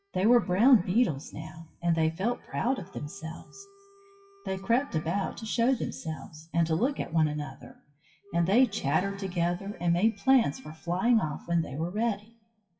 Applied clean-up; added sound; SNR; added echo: classical method WPE with log-MMSE.